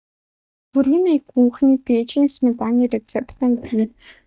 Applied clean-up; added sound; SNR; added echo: neural mask model DeepFilterNet 3.